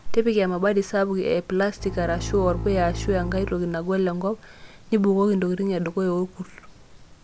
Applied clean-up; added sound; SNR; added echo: none; Bowed string instrument; 8 dB; none.